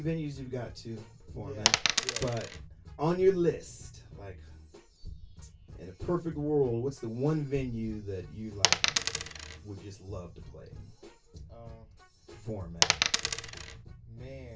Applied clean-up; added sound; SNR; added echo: none; Coin (dropping); -5 dB; reverberation time 0.2 s.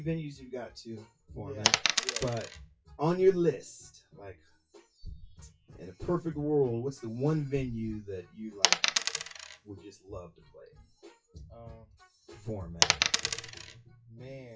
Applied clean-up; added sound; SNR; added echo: classical method WPE with log-MMSE.